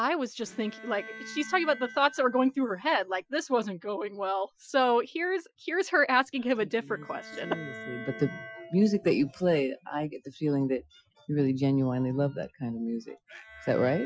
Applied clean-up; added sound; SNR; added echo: classical method Wiener filter.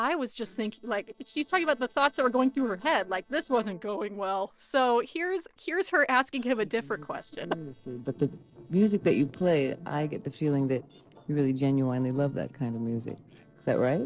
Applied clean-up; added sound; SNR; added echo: neural separator model SepFormer DNS4.